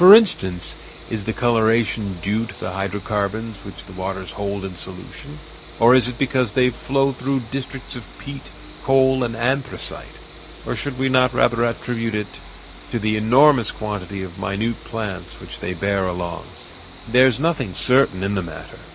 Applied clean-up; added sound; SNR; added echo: none; Train; 18 dB; none.